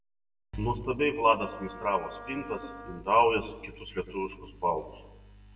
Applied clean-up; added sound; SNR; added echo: none; Wind instrument, woodwind instrument; 17 dB; reverberation time 0.7 s.